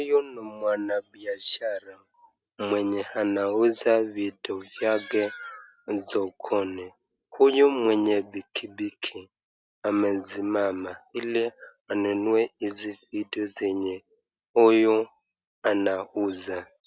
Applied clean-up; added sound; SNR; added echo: none; none; none; none.